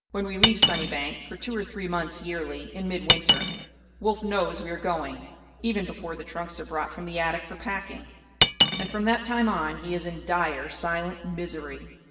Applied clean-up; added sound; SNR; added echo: none; Cutlery, silverware; -2 dB; reverberation time 2.2 s.